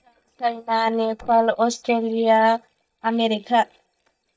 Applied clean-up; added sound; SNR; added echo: neural mask model DeepFilterNet 3.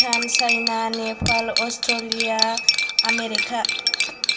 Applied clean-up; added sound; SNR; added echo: none; Cutlery, silverware; -4 dB; reverberation time 0.2 s.